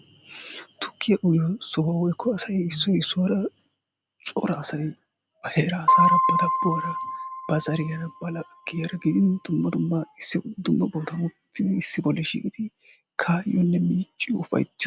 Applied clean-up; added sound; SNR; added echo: none; Piano; -1 dB; none.